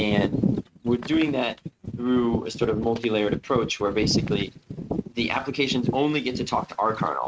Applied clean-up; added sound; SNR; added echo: neural mask model RNNoise.